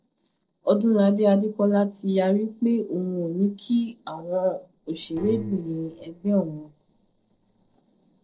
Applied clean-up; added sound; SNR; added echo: neural separator model SepFormer DNS4.